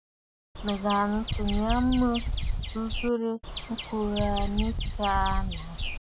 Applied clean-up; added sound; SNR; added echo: none; Bird vocalization, bird call, bird song; 1 dB; none.